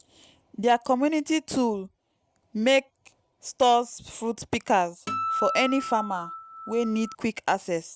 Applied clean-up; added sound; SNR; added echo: none; Acoustic guitar; 6 dB; none.